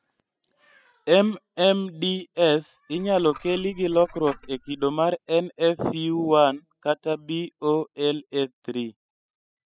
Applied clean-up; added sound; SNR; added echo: classical method spectral subtraction.